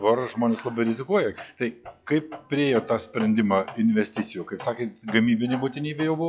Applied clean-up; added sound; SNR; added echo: classical method log-MMSE.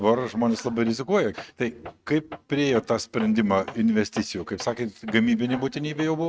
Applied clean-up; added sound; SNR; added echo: neural mask model RNNoise.